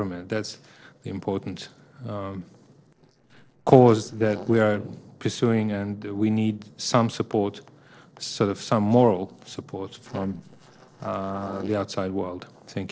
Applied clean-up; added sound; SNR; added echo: neural separator model SepFormer DNS4.